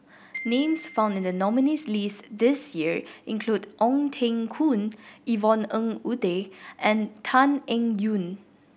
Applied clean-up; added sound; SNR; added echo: none; Glockenspiel; 19 dB; none.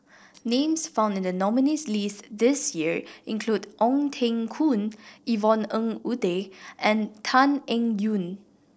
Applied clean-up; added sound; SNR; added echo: neural separator model SepFormer DNS4.